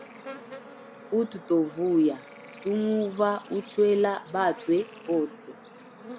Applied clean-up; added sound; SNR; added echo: none; Bird / Insect; 16 dB; none.